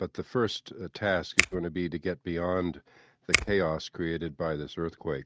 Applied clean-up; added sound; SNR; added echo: neural mask model RNNoise.